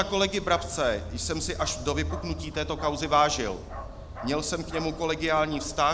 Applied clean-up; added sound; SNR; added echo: none; Bark; 9 dB; none.